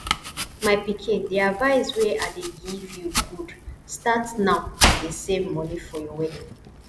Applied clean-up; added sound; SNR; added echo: none; Domestic sounds, home sounds; 4 dB; none.